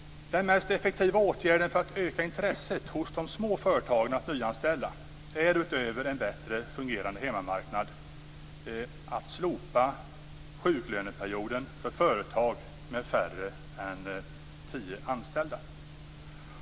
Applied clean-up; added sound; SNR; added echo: none; Telephone; 20 dB; none.